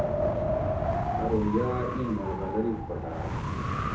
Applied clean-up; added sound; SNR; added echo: none; Wind; -3 dB; reverberation time 0.7 s.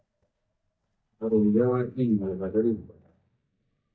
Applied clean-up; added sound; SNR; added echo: neural mask model DeepFilterNet 3.